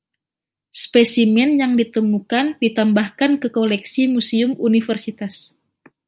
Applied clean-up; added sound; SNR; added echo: none; none; none; none.